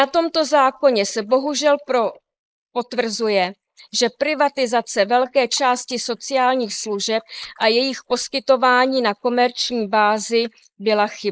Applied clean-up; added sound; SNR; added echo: neural mask model Resemble Enhance denoiser.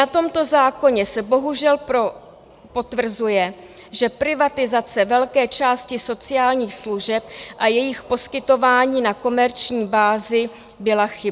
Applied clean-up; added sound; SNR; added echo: none; none; none; none.